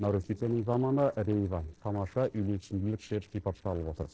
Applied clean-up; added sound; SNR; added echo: neural separator model SepFormer DNS4.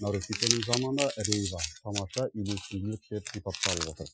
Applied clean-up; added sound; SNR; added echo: classical method Wiener filter.